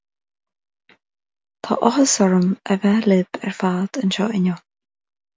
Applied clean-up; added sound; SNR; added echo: none; none; none; none.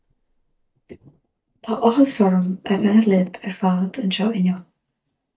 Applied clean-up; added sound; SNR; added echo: neural mask model DeepFilterNet 3.